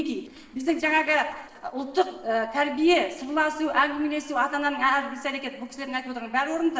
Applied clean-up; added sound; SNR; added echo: neural separator model SepFormer DNS4.